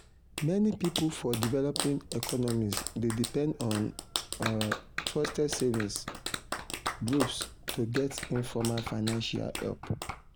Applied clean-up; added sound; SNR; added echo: none; Clapping; 7 dB; none.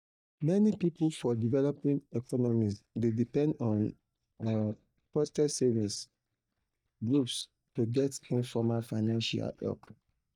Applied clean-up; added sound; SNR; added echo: neural mask model DeepFilterNet 3.